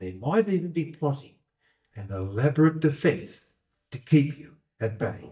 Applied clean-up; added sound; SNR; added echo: neural mask model DeepFilterNet 3.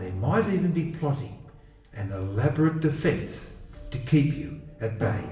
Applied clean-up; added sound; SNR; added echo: none; Drum; 16 dB; reverberation time 0.8 s.